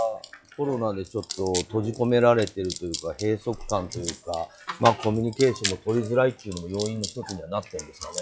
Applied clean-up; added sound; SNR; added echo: classical method log-MMSE.